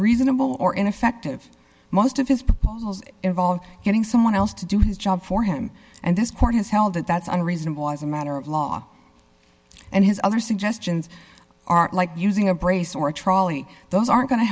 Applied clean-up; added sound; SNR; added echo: none; none; none; none.